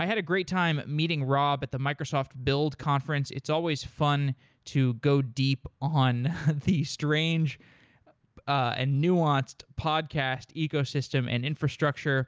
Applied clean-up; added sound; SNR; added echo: none; none; none; none.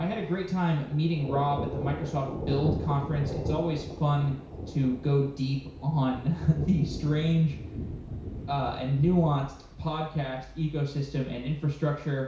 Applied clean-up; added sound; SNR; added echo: none; Thunder; 9 dB; reverberation time 0.6 s.